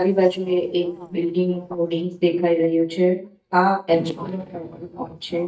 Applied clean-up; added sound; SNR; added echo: neural mask model DeepFilterNet 3.